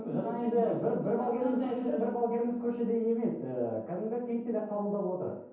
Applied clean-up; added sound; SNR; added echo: none; none; none; reverberation time 0.9 s.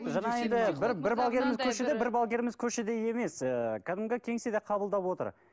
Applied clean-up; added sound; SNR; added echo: none; none; none; none.